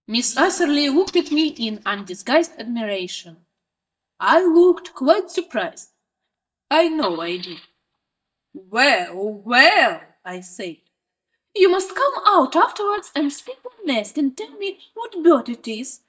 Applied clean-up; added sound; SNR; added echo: neural mask model DeepFilterNet 3.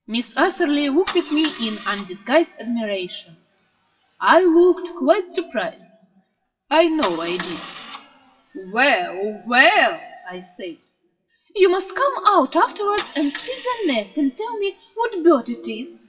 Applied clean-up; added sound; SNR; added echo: classical method WPE with log-MMSE.